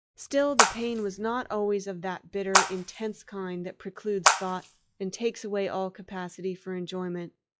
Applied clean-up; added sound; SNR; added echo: classical method log-MMSE.